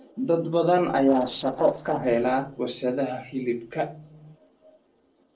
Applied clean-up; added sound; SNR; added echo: neural separator model SepFormer DNS4.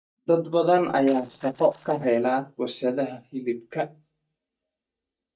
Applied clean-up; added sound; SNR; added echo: neural mask model DeepFilterNet 3.